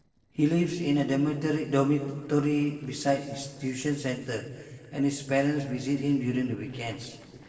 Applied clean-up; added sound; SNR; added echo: neural separator model SepFormer DNS4.